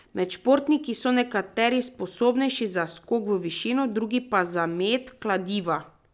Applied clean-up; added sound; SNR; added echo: none; none; none; none.